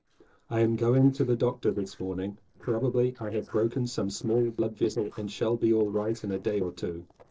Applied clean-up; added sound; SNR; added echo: neural separator model SepFormer DNS4.